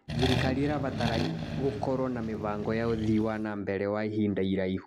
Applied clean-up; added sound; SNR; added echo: none; Accelerating, revving, vroom; 4 dB; none.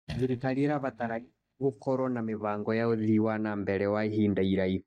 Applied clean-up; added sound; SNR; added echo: neural mask model DeepFilterNet 3.